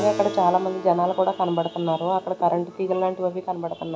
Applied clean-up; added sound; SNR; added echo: none; Keyboard (musical); 15 dB; none.